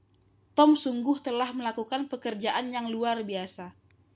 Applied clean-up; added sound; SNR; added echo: none; none; none; none.